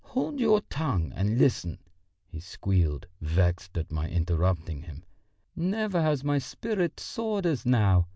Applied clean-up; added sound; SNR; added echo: none; none; none; none.